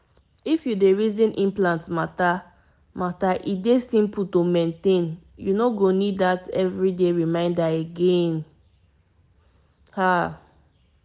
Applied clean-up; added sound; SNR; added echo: none; none; none; none.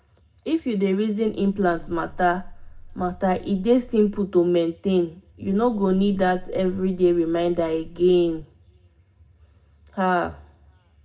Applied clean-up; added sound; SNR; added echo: none; Buzz; 16 dB; reverberation time 0.2 s.